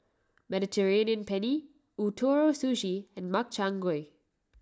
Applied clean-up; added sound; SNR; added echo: none; none; none; none.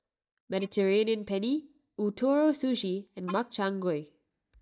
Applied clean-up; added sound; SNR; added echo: neural mask model DeepFilterNet 3.